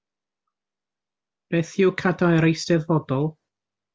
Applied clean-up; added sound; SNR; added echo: none; none; none; none.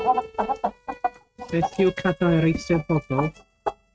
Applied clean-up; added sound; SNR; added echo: neural mask model RNNoise.